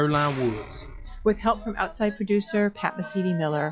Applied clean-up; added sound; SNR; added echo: classical method log-MMSE.